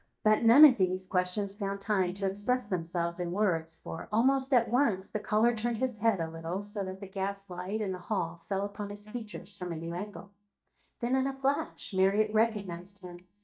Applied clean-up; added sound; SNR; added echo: neural mask model DeepFilterNet 3.